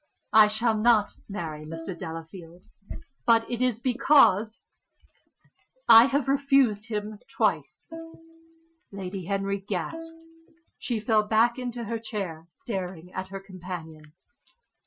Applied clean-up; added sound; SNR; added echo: classical method Wiener filter.